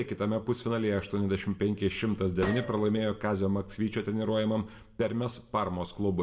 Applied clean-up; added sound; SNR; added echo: none; Gunshot, gunfire; 11 dB; reverberation time 0.5 s.